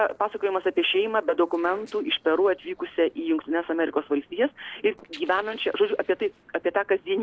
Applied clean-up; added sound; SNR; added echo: neural separator model SepFormer DNS4.